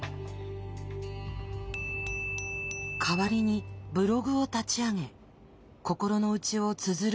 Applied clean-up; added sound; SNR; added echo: none; Glass / Bell; 9 dB; none.